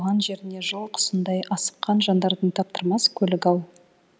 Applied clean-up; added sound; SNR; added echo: none; none; none; none.